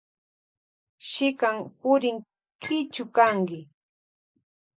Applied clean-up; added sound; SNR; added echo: none; Chink, clink; 15 dB; none.